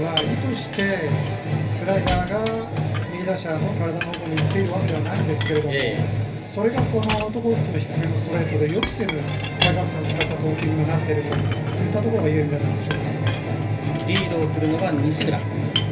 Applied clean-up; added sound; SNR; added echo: none; Chink, clink; 11 dB; reverberation time 0.3 s.